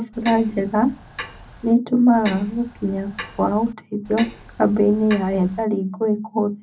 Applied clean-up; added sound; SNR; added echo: none; Clock; 16 dB; reverberation time 0.4 s.